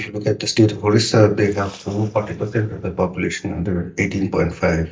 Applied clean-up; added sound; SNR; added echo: neural mask model DeepFilterNet 3.